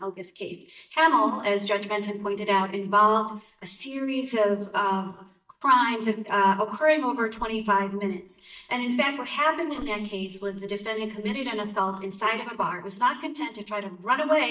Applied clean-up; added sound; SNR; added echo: neural mask model DeepFilterNet 3.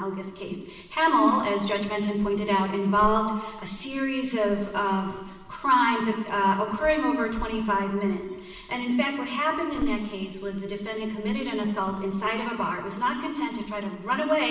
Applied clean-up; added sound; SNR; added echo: none; Crackle; 18 dB; reverberation time 1.2 s.